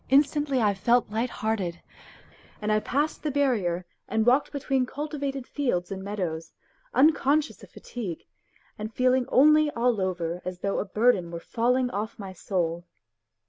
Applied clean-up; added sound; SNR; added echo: none; none; none; none.